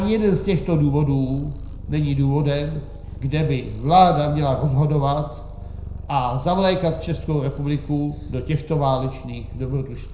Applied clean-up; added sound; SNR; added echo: none; Purr; 12 dB; reverberation time 0.5 s.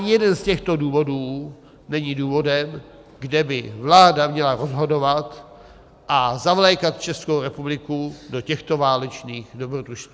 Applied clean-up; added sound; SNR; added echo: none; none; none; none.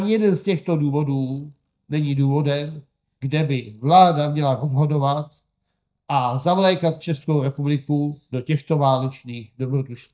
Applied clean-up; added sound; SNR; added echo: neural mask model DeepFilterNet 3.